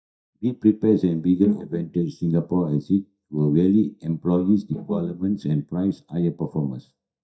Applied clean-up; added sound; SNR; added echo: neural mask model DeepFilterNet 3.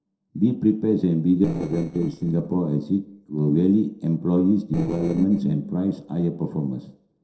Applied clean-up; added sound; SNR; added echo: neural separator model SepFormer DNS4.